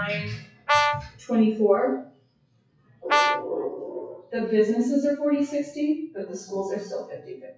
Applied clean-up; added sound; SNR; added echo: classical method WPE with log-MMSE.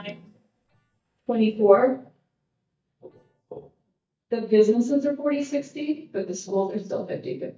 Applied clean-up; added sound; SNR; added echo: neural mask model DeepFilterNet 3.